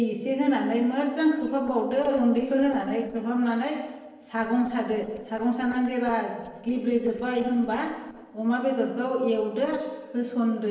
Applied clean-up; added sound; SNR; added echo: neural separator model SepFormer DNS4.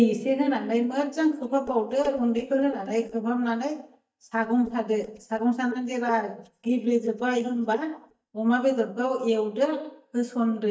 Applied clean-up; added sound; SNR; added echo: neural mask model DeepFilterNet 3.